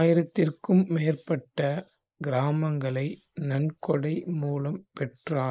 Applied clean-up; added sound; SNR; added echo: neural mask model Resemble Enhance denoiser.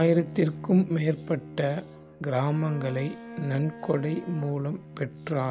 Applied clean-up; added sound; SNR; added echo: none; Bowed string instrument + Bowed string instrument; 15 dB; none.